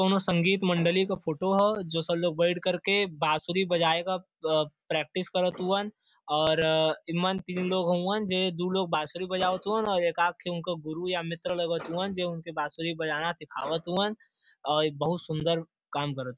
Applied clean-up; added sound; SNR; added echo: none; none; none; none.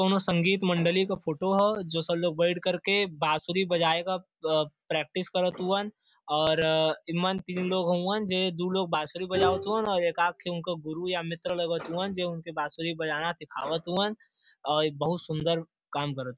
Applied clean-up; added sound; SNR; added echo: none; Bowed string instrument; 8 dB; none.